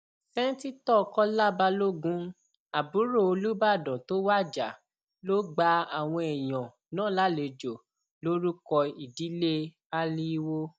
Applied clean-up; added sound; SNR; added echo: none; none; none; none.